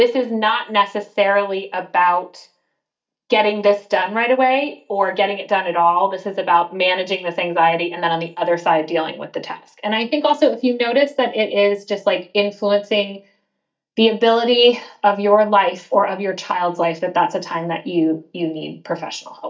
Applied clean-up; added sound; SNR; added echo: neural mask model DeepFilterNet 3.